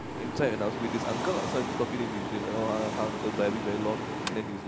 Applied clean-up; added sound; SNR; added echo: none; Mechanical fan; 2 dB; none.